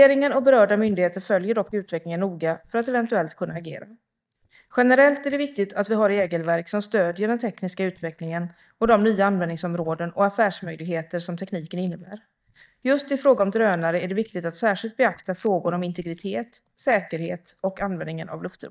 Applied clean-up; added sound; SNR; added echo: neural mask model DeepFilterNet 3.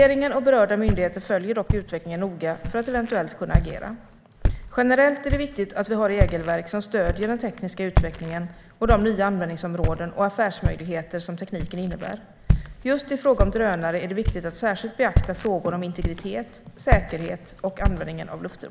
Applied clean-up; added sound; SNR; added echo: none; Walk, footsteps; 3 dB; none.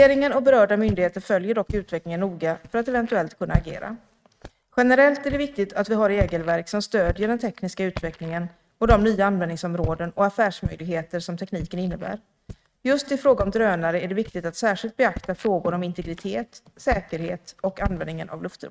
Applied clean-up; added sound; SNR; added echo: neural mask model RNNoise.